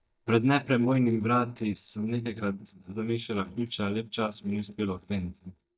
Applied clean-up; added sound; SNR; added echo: neural mask model DeepFilterNet 3.